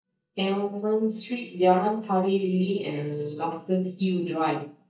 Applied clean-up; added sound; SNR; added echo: neural mask model DeepFilterNet 3.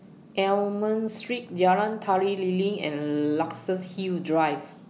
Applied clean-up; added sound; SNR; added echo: none; none; none; none.